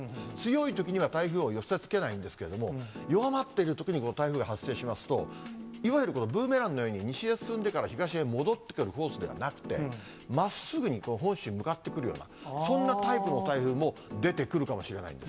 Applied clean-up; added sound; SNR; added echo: none; none; none; none.